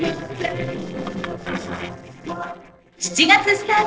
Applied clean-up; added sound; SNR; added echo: neural separator model SepFormer DNS4.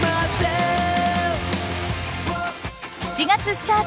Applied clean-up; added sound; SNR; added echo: none; none; none; none.